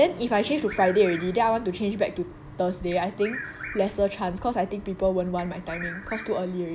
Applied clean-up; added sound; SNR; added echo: none; Bird vocalization, bird call, bird song; 16 dB; none.